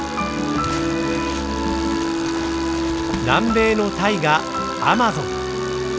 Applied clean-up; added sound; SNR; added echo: none; Crumpling, crinkling + Tools; 13 dB; none.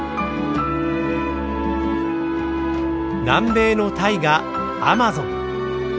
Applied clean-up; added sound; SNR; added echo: none; none; none; none.